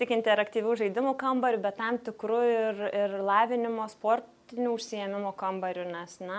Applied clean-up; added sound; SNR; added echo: none; none; none; none.